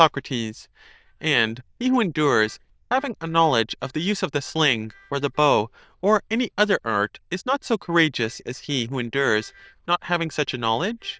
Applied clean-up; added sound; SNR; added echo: neural diffusion model UNIVERSE++.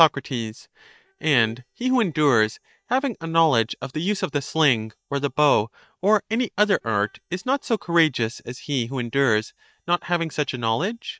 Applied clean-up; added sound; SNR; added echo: neural mask model DeepFilterNet 3.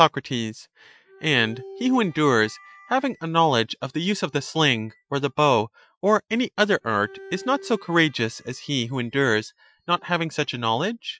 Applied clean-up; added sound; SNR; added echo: classical method Wiener filter.